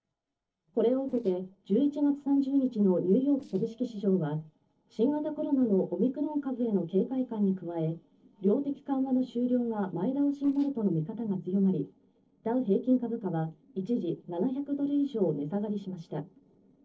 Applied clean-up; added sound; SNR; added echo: neural separator model SepFormer DNS4.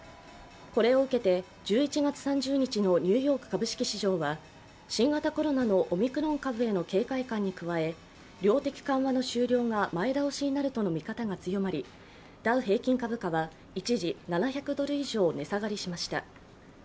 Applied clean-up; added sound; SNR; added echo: none; none; none; none.